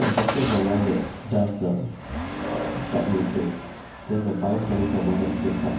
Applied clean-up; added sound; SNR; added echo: none; Engine starting / Accelerating, revving, vroom / Motor vehicle (road); 6 dB; reverberation time 0.9 s.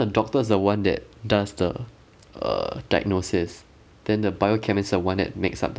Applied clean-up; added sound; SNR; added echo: none; none; none; none.